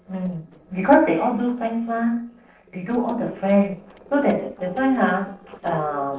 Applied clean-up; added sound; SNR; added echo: neural separator model SepFormer DNS4.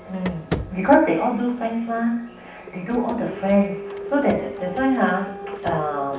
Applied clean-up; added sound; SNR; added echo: none; Printer; 11 dB; reverberation time 0.7 s.